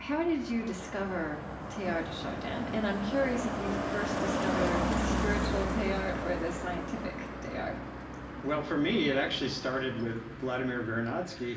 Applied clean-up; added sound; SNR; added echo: none; Car passing by; 2 dB; reverberation time 0.9 s.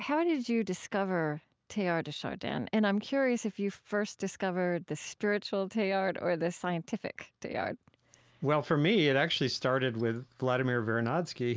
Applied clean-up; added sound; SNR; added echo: none; none; none; none.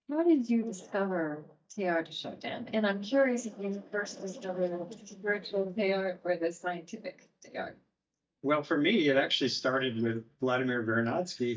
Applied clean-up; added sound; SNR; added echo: neural mask model DeepFilterNet 3.